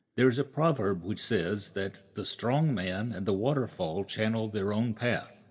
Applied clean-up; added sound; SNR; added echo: none; none; none; reverberation time 0.3 s.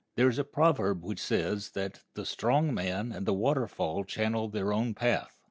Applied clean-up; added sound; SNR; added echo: none; none; none; none.